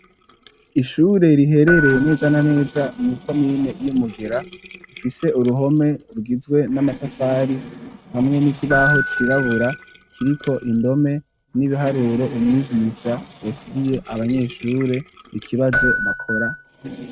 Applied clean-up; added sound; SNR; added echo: neural mask model RNNoise.